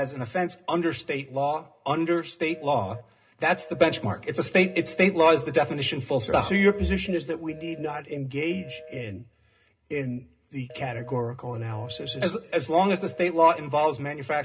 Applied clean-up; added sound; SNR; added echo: none; Telephone; 20 dB; reverberation time 0.2 s.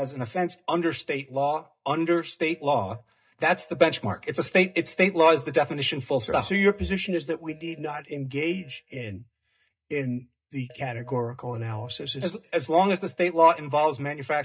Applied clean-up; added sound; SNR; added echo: neural mask model DeepFilterNet 3.